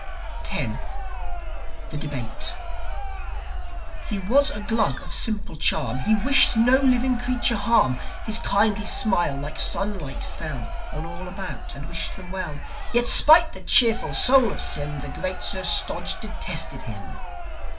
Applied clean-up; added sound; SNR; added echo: none; Crowd; 17 dB; reverberation time 0.2 s.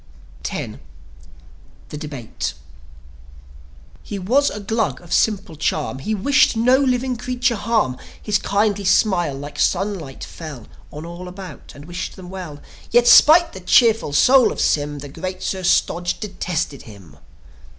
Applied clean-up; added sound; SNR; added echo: none; none; none; none.